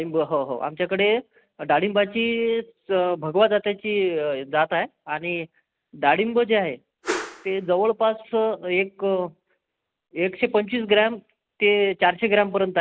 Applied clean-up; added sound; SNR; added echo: none; Whoosh, swoosh, swish; 9 dB; none.